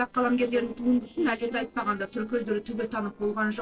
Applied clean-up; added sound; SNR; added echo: neural separator model SepFormer DNS4.